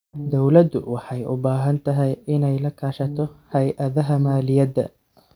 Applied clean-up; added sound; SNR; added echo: none; Brass instrument; 14 dB; none.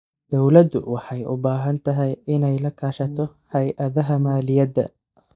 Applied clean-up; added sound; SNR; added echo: neural mask model DeepFilterNet 3.